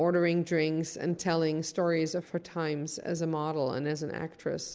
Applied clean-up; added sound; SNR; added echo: none; none; none; none.